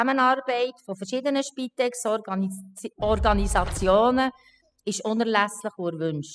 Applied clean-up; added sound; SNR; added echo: classical method spectral subtraction.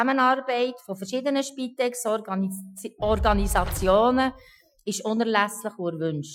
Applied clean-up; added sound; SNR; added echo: classical method Wiener filter.